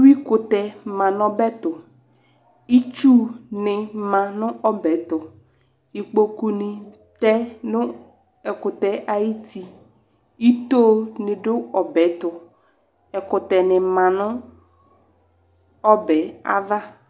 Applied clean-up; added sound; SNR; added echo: none; none; none; none.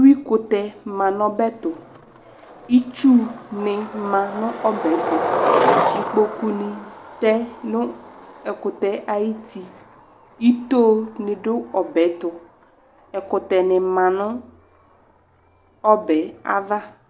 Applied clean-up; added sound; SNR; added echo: none; Skateboard; 7 dB; none.